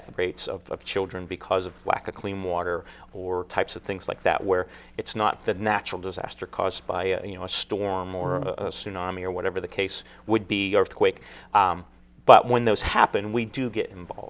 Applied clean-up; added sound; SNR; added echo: none; none; none; none.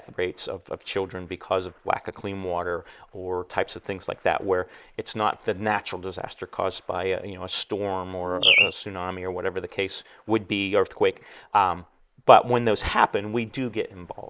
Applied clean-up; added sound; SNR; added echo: neural mask model Resemble Enhance denoiser.